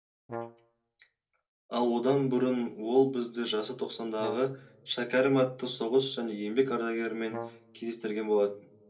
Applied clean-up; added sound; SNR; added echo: none; Brass instrument; 14 dB; reverberation time 0.3 s.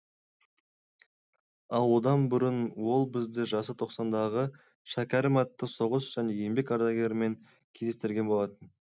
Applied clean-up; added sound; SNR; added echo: none; none; none; none.